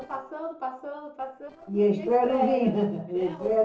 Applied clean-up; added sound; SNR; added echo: neural separator model SepFormer DNS4.